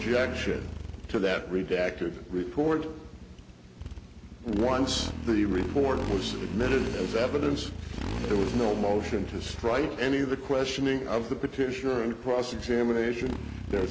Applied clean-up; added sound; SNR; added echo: none; Motorcycle; 8 dB; none.